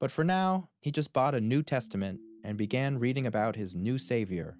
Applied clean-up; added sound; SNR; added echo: none; none; none; none.